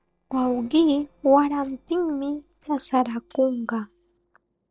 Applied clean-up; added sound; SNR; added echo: neural separator model SepFormer DNS4.